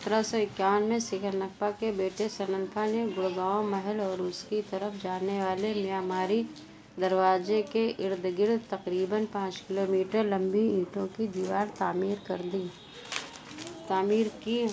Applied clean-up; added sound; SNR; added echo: none; none; none; none.